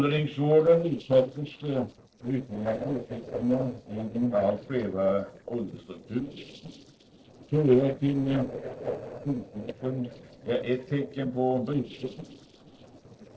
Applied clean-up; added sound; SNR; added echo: neural separator model SepFormer DNS4.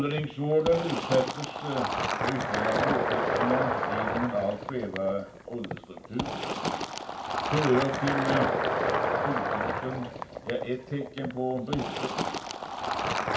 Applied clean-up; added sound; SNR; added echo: none; Fill (with liquid); -1 dB; reverberation time 0.3 s.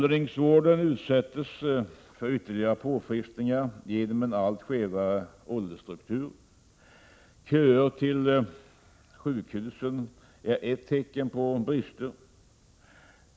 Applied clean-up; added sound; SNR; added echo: none; none; none; none.